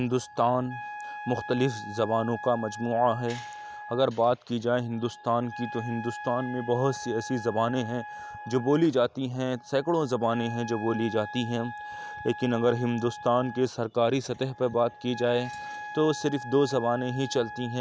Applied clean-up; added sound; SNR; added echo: none; Wind instrument, woodwind instrument; 13 dB; none.